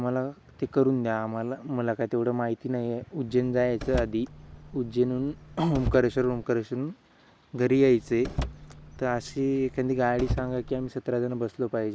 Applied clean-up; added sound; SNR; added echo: none; Car; 9 dB; none.